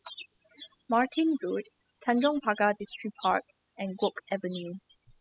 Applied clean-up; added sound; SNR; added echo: classical method spectral subtraction.